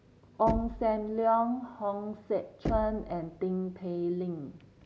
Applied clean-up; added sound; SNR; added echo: none; Knock; 9 dB; none.